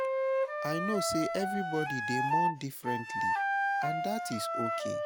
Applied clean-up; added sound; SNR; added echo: none; Wind instrument, woodwind instrument; -5 dB; none.